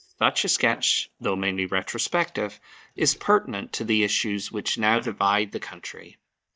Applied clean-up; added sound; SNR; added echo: neural mask model DeepFilterNet 3.